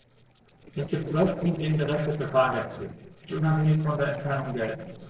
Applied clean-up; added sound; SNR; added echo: neural separator model SepFormer DNS4.